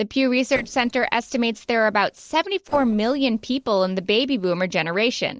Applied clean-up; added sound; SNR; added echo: neural separator model SepFormer DNS4.